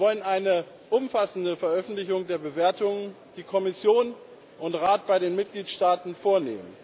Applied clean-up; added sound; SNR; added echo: none; none; none; none.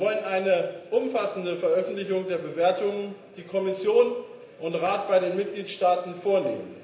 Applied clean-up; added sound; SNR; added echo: none; none; none; reverberation time 0.9 s.